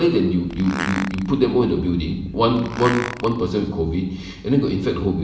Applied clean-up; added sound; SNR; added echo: none; Fart; 11 dB; reverberation time 1.1 s.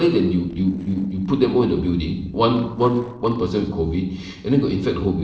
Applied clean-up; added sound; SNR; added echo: neural separator model SepFormer DNS4.